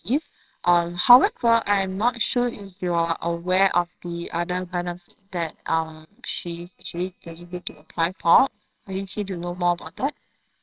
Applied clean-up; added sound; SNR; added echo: neural separator model SepFormer WHAMR!.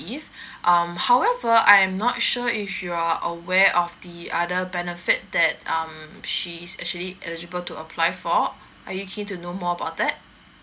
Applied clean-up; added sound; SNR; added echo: none; none; none; none.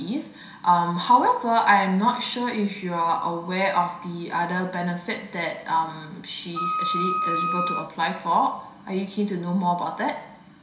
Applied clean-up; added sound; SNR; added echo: none; Wind instrument, woodwind instrument; 2 dB; reverberation time 0.7 s.